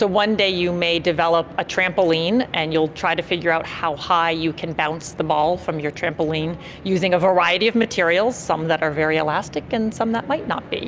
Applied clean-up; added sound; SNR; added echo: none; none; none; none.